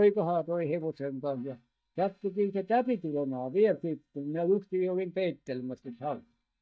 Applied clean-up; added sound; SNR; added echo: neural mask model DeepFilterNet 3.